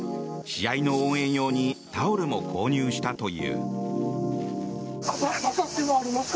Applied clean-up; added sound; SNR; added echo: none; none; none; none.